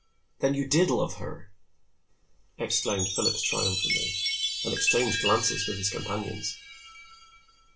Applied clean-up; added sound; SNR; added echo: none; Chime; 3 dB; reverberation time 0.2 s.